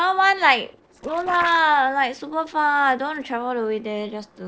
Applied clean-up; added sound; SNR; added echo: neural separator model SepFormer DNS4.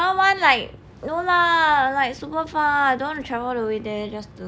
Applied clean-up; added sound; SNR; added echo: none; none; none; none.